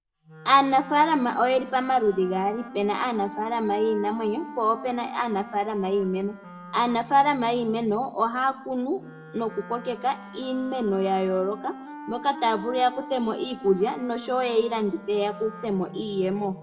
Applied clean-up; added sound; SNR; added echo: none; Wind instrument, woodwind instrument; 16 dB; reverberation time 0.5 s.